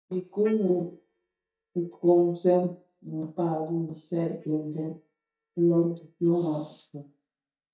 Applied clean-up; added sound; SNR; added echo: neural mask model DeepFilterNet 3.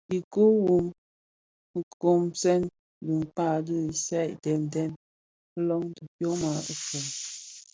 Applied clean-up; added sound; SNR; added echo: none; none; none; none.